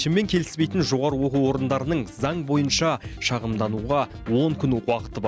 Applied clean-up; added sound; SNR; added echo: none; none; none; none.